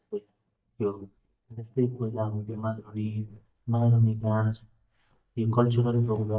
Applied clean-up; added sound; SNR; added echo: neural mask model DeepFilterNet 3.